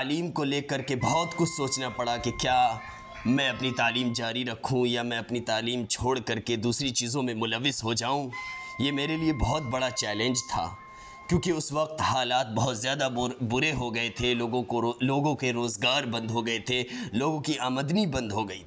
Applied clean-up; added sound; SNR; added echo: none; Wind instrument, woodwind instrument; 16 dB; none.